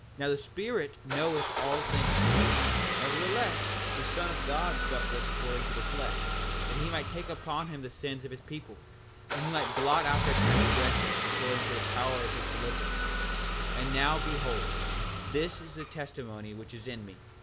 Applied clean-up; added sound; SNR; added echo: none; Engine starting / Car; -4 dB; none.